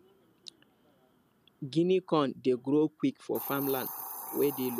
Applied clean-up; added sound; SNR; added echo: none; Hiss; 13 dB; none.